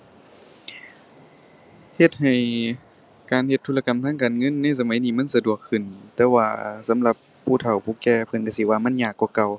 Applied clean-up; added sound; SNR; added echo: none; none; none; none.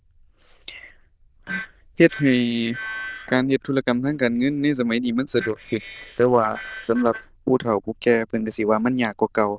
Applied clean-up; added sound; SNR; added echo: neural diffusion model UNIVERSE++.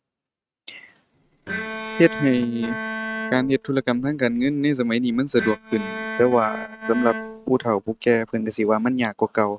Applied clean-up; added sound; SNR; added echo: neural mask model RNNoise.